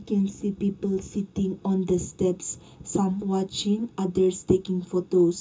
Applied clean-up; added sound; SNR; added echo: none; none; none; reverberation time 0.2 s.